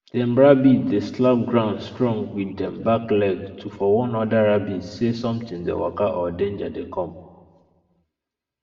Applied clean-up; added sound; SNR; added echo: none; none; none; reverberation time 1.2 s.